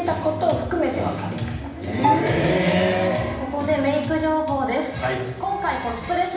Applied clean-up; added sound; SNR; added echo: none; Bowed string instrument; 5 dB; reverberation time 0.9 s.